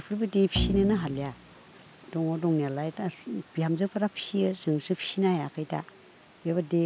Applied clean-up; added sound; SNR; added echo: none; Bowed string instrument; 5 dB; none.